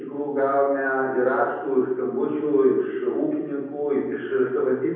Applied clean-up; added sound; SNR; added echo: none; none; none; reverberation time 1.1 s.